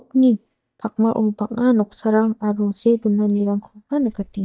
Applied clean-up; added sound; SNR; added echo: neural mask model DeepFilterNet 3.